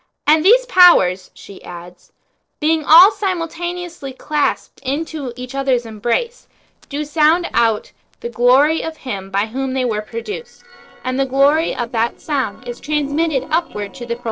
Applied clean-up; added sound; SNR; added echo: neural separator model SepFormer DNS4.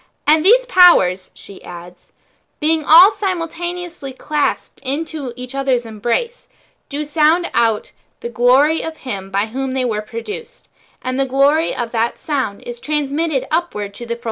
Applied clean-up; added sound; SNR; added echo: none; none; none; none.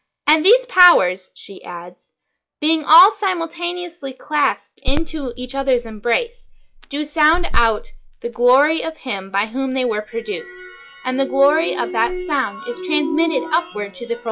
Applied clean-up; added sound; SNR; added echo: classical method log-MMSE.